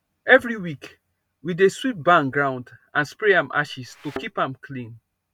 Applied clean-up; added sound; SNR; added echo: none; Thump, thud; 16 dB; none.